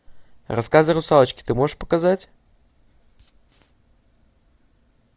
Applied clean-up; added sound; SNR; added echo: none; none; none; none.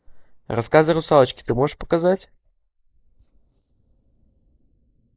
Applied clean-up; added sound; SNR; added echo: neural mask model Resemble Enhance denoiser.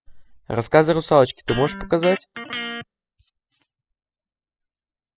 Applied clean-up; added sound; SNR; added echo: classical method spectral subtraction.